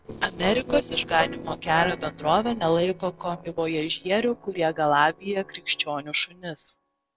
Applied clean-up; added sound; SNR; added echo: neural separator model SepFormer DNS4.